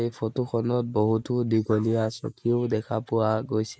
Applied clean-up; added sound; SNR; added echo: neural mask model Resemble Enhance denoiser.